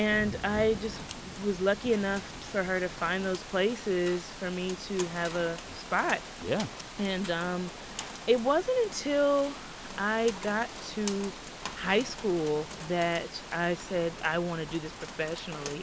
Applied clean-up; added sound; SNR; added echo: none; Rain; 11 dB; none.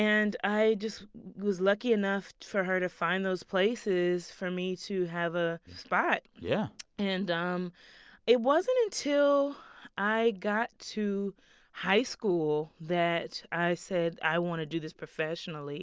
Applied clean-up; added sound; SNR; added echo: none; none; none; none.